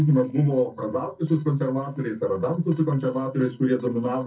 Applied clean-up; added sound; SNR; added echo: neural separator model SepFormer DNS4.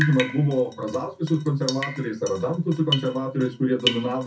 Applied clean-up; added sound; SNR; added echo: none; Drip; 9 dB; reverberation time 0.3 s.